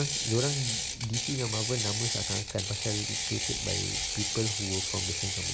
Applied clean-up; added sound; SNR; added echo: none; Ratchet, pawl; -1 dB; none.